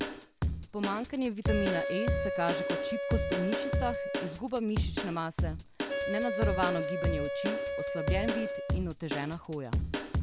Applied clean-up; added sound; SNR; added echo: none; Wind instrument, woodwind instrument + Drum kit; -3 dB; none.